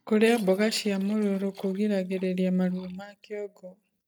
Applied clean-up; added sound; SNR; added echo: neural mask model DeepFilterNet 3.